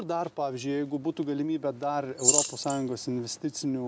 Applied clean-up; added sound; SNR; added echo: none; Rattle / Keys jangling; -1 dB; none.